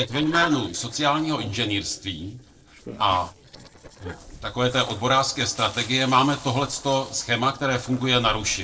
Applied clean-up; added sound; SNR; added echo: neural separator model SepFormer DNS4.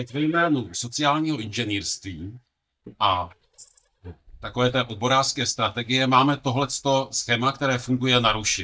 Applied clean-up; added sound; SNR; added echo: neural mask model DeepFilterNet 3.